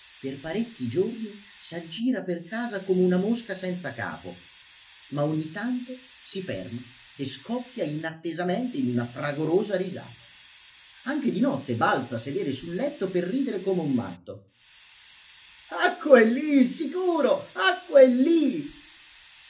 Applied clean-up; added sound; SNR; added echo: none; Hiss; 20 dB; reverberation time 0.3 s.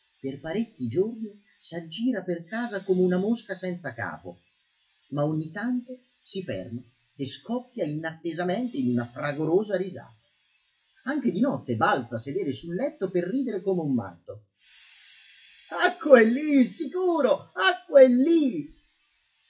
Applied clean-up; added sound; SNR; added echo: classical method WPE with log-MMSE.